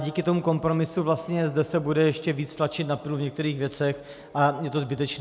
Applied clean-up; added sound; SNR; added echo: none; none; none; none.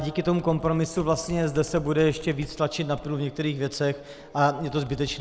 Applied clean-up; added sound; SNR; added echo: none; Computer keyboard; 19 dB; none.